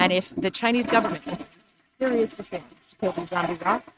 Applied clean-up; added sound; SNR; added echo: neural mask model RNNoise.